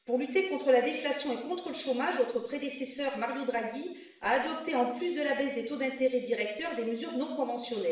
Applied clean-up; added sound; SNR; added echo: none; none; none; reverberation time 0.7 s.